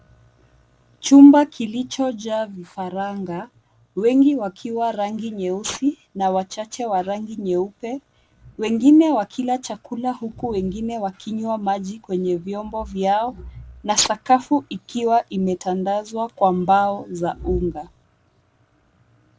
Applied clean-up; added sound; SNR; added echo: none; none; none; none.